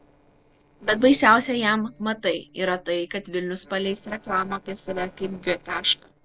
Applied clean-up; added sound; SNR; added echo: neural separator model SepFormer DNS4.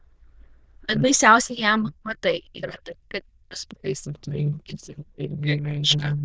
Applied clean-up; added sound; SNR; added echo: neural diffusion model UNIVERSE++.